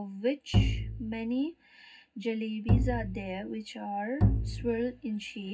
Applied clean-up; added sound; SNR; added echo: none; Bowed string instrument; -4 dB; reverberation time 0.4 s.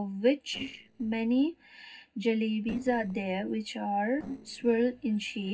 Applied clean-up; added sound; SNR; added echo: neural separator model SepFormer DNS4.